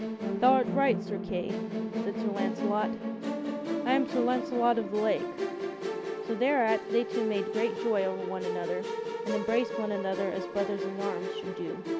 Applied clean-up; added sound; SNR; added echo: none; Musical instrument; 2 dB; none.